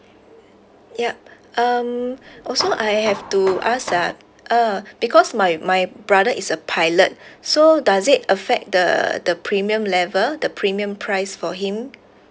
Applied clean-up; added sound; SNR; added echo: none; Hammer; 13 dB; none.